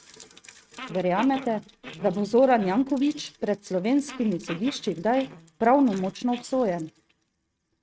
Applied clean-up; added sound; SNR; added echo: neural mask model RNNoise.